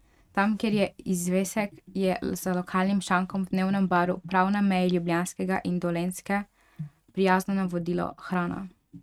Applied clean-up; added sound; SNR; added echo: neural mask model RNNoise.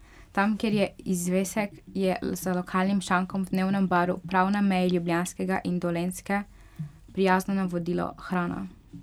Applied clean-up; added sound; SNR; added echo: none; Bathtub (filling or washing) / Gurgling; 19 dB; none.